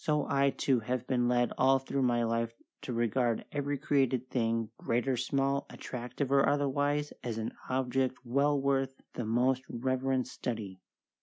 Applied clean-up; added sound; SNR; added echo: none; none; none; none.